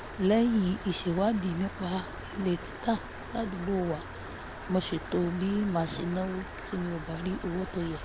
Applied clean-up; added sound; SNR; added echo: none; Stream; 10 dB; none.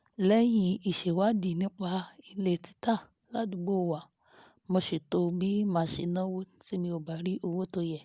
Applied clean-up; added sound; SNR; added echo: none; none; none; none.